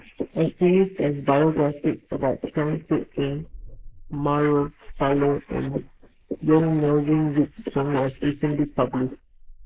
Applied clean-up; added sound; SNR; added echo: neural mask model Resemble Enhance denoiser.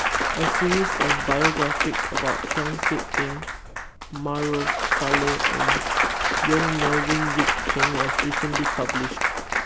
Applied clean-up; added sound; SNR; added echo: none; Applause / Cheering / Clapping; -4 dB; none.